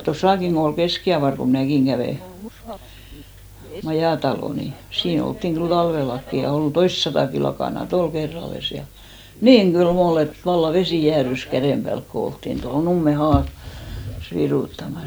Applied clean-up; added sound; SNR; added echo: none; Whoosh, swoosh, swish; 19 dB; none.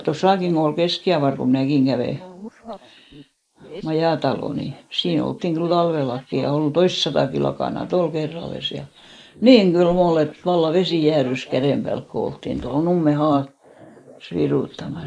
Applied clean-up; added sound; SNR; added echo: neural mask model Resemble Enhance denoiser.